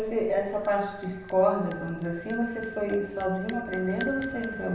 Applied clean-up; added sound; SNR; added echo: none; Bell; 13 dB; reverberation time 0.9 s.